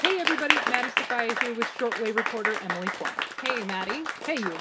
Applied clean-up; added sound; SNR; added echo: none; Applause; -2 dB; reverberation time 0.3 s.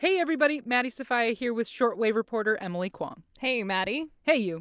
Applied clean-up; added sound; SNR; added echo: none; none; none; none.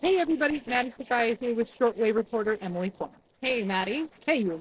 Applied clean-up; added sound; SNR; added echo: neural separator model SepFormer DNS4.